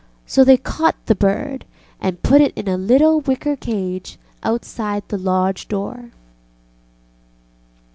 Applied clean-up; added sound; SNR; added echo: none; none; none; none.